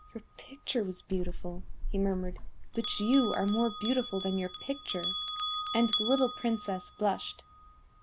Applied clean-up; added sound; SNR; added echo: none; Bell; 2 dB; none.